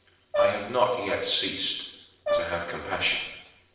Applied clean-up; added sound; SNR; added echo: neural separator model SepFormer DNS4.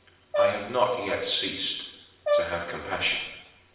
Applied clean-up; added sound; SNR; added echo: none; Brass instrument; 0 dB; reverberation time 0.9 s.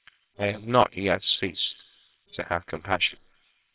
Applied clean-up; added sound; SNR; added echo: neural separator model SepFormer WHAMR!.